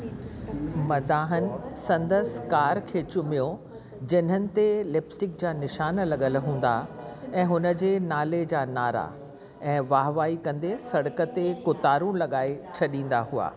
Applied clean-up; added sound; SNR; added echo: none; none; none; none.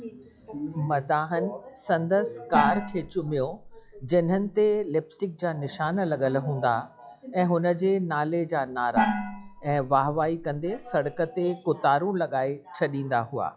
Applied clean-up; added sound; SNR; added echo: classical method log-MMSE.